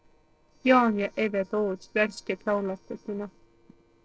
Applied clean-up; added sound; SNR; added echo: neural separator model SepFormer DNS4.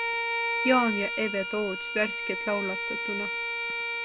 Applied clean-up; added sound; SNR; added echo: none; Bowed string instrument; 0 dB; none.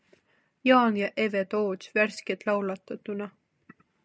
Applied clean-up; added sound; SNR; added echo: none; none; none; none.